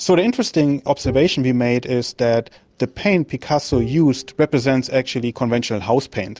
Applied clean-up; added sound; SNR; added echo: none; Bowed string instrument; 15 dB; none.